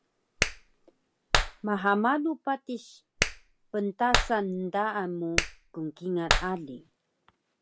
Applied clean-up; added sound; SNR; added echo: none; Clapping; 0 dB; none.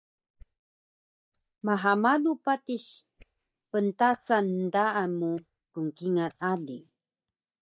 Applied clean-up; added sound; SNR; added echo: neural mask model DeepFilterNet 3.